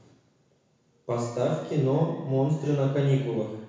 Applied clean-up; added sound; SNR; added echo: none; none; none; reverberation time 1.0 s.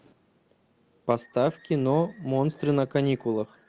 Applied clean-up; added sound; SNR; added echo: none; none; none; none.